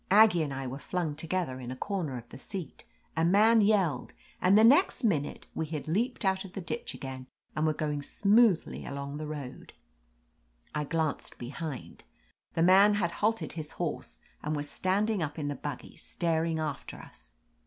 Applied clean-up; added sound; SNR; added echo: none; none; none; none.